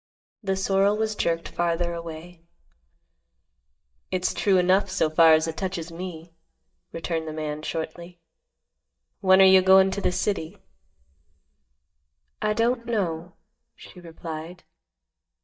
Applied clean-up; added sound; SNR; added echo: neural mask model DeepFilterNet 3.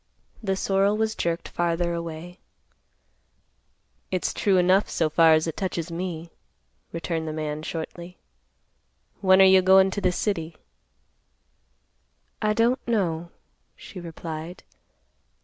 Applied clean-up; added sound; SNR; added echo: none; none; none; none.